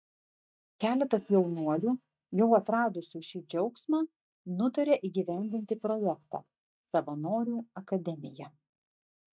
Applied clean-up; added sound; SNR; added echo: neural mask model DeepFilterNet 3.